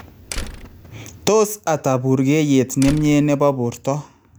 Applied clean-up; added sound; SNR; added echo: none; Slam; 13 dB; none.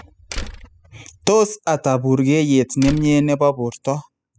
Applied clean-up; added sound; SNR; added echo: classical method spectral subtraction.